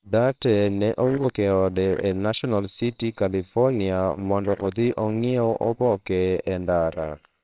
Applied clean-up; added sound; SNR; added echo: neural separator model SepFormer WHAMR!.